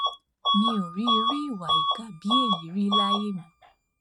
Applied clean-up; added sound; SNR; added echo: neural mask model RNNoise.